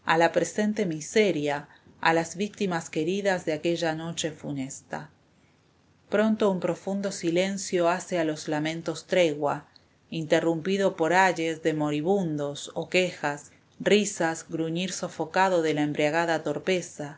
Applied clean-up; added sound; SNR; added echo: none; none; none; none.